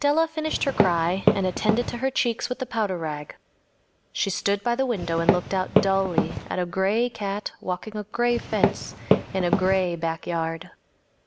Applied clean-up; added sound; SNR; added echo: none; Walk, footsteps; -1 dB; none.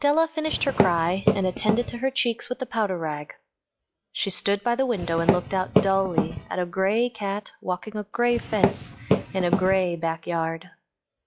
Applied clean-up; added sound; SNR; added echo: classical method log-MMSE.